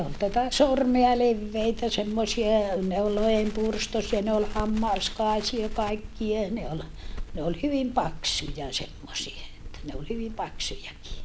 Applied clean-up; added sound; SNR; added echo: none; Crackle; 9 dB; none.